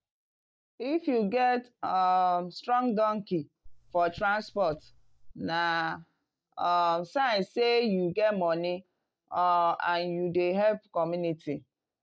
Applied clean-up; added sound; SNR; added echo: neural mask model DeepFilterNet 3.